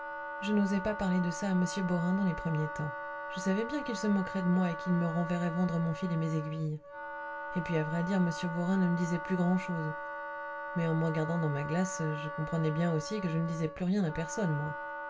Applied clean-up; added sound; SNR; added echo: none; Wind instrument, woodwind instrument; 8 dB; reverberation time 0.2 s.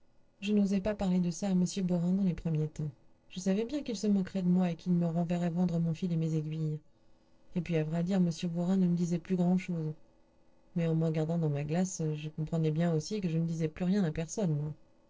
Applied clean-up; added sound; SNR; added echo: neural separator model SepFormer DNS4.